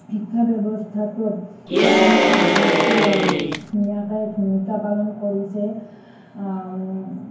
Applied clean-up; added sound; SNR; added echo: none; Applause / Cheering; -5 dB; reverberation time 0.9 s.